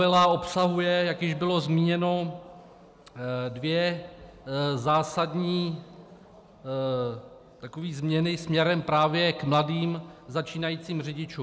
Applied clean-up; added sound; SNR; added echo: none; none; none; none.